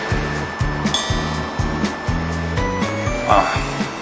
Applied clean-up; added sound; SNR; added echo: none; Bell; 13 dB; none.